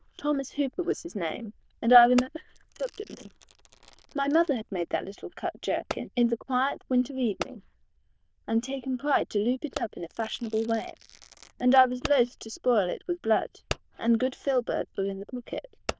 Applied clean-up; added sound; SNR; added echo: neural diffusion model UNIVERSE++.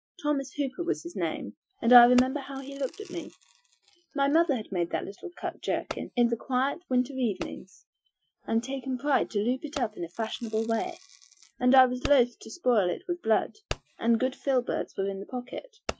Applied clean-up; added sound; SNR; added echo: classical method Wiener filter.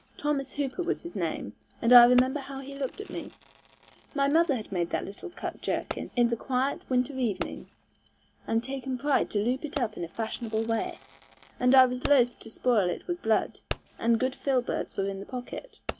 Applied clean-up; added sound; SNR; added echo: none; Fireworks; 17 dB; none.